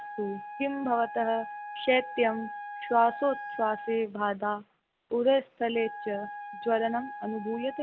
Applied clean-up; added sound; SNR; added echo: none; Wind instrument, woodwind instrument; 11 dB; none.